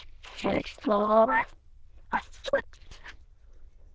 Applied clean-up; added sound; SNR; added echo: neural diffusion model UNIVERSE++.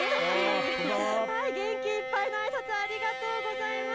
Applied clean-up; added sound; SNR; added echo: none; Bowed string instrument; 4 dB; none.